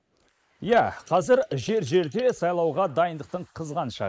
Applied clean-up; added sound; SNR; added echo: neural mask model Resemble Enhance denoiser.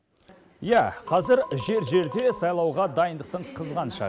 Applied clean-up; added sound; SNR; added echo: none; Marimba, xylophone; 14 dB; none.